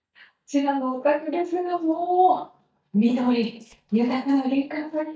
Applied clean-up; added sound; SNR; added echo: neural mask model DeepFilterNet 3.